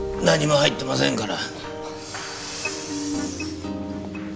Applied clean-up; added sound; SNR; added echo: none; none; none; none.